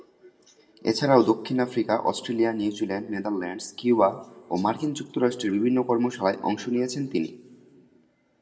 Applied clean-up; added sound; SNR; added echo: none; none; none; reverberation time 0.7 s.